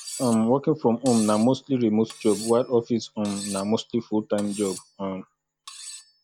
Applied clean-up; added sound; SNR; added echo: none; Cutlery, silverware; 17 dB; none.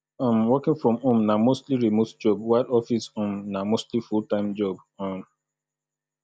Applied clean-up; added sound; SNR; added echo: none; none; none; none.